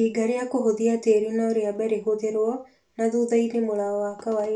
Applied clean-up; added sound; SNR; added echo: none; none; none; reverberation time 0.3 s.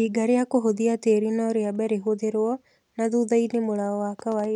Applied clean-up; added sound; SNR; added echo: none; none; none; none.